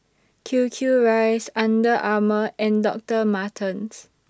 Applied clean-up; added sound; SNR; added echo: none; none; none; none.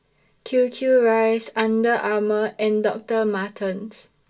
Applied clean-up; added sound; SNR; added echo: none; none; none; reverberation time 0.2 s.